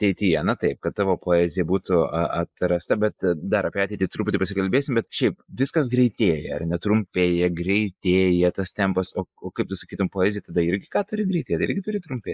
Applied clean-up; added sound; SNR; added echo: neural mask model Resemble Enhance denoiser.